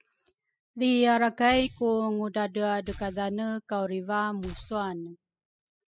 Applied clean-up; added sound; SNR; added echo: classical method spectral subtraction.